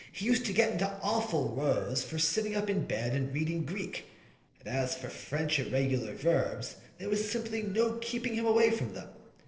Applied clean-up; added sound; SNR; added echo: neural separator model SepFormer DNS4.